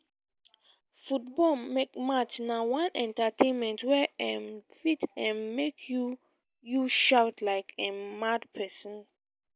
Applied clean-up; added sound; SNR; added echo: none; none; none; none.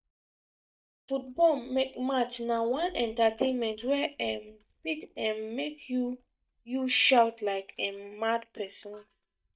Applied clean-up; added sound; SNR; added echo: neural mask model DeepFilterNet 3.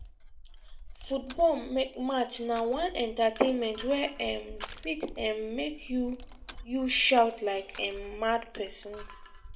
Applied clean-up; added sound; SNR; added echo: none; Crushing; 15 dB; reverberation time 0.7 s.